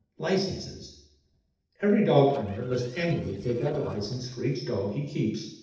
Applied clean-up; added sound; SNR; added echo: neural separator model SepFormer DNS4.